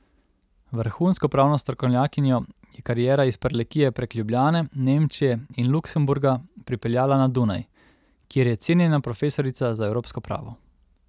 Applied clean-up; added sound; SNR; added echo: none; none; none; none.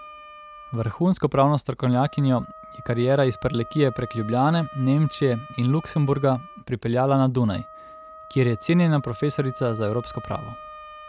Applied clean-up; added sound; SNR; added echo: none; Wind instrument, woodwind instrument; 18 dB; none.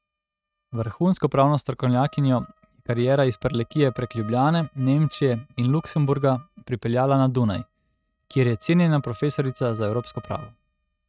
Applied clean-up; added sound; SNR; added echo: neural mask model RNNoise.